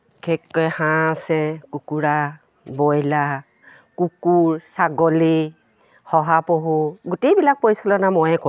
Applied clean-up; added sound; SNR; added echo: none; none; none; none.